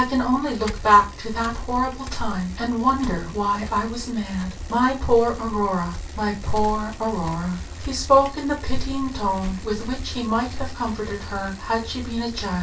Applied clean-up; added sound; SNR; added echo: none; Bicycle; 11 dB; reverberation time 0.2 s.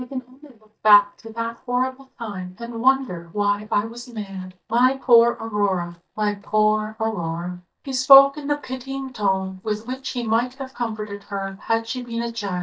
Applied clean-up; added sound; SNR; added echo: neural mask model DeepFilterNet 3.